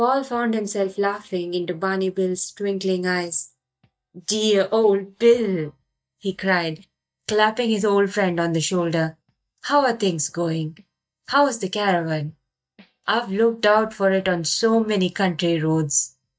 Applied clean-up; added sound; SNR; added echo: neural mask model DeepFilterNet 3.